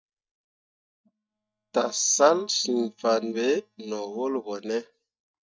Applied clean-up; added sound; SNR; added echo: neural mask model DeepFilterNet 3.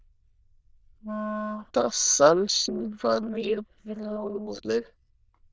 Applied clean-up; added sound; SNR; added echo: neural diffusion model UNIVERSE++.